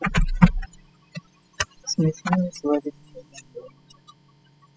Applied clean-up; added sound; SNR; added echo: classical method spectral subtraction.